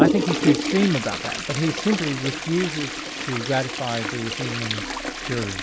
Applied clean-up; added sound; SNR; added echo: none; Toilet flush; 1 dB; none.